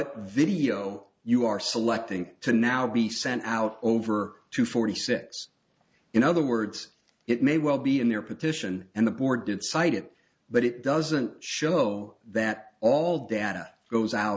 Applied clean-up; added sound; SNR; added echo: none; none; none; none.